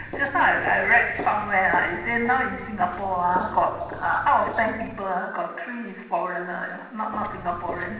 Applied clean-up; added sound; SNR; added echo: none; Walk, footsteps; 14 dB; reverberation time 1.1 s.